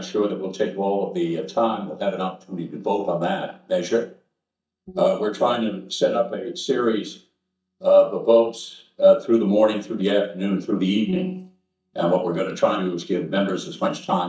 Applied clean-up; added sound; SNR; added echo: neural mask model DeepFilterNet 3.